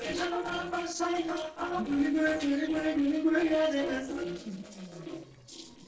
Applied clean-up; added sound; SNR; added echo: neural separator model SepFormer DNS4.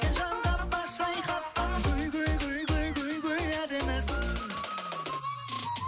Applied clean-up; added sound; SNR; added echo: none; none; none; none.